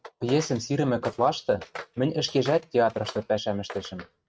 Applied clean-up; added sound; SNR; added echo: neural mask model RNNoise.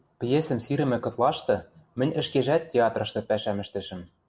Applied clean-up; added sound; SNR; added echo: none; none; none; none.